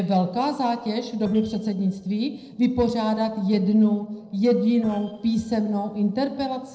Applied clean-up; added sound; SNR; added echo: neural separator model SepFormer DNS4.